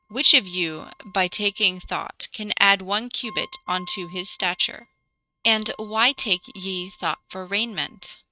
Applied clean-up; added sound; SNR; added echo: neural mask model RNNoise.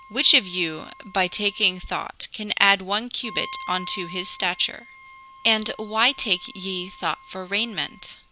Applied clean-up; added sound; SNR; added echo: none; Wind instrument, woodwind instrument; 19 dB; none.